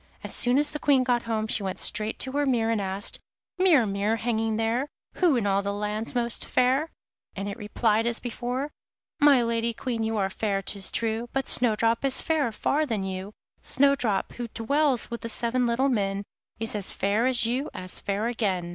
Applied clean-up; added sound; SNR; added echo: none; none; none; none.